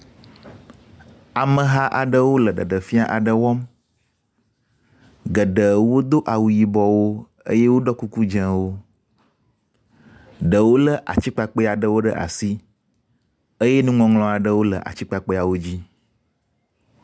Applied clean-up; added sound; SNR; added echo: none; none; none; none.